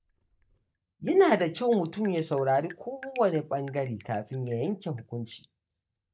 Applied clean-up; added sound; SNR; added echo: neural mask model DeepFilterNet 3.